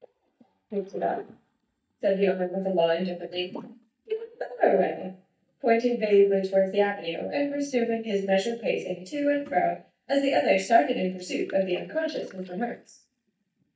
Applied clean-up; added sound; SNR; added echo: neural mask model DeepFilterNet 3.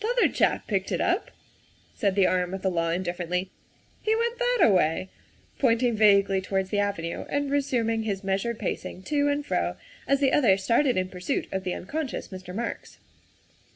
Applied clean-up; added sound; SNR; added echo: none; none; none; none.